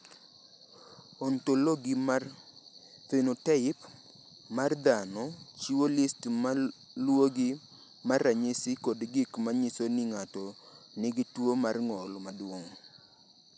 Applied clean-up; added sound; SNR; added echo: none; none; none; none.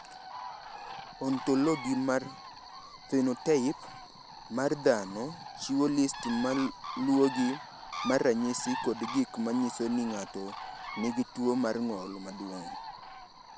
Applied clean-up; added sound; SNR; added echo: none; Bird; 12 dB; none.